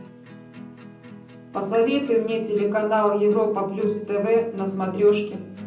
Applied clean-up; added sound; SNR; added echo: none; Acoustic guitar; 18 dB; reverberation time 0.6 s.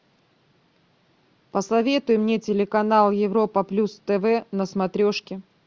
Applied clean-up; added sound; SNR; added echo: none; none; none; none.